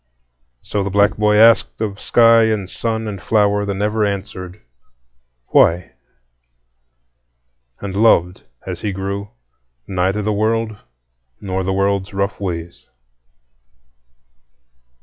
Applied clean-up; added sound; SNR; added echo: classical method log-MMSE.